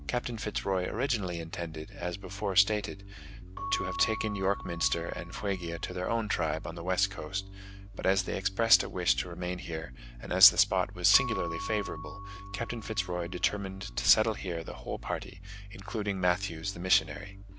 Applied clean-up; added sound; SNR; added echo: none; Keyboard (musical) / Bell + Bass guitar; 12 dB; none.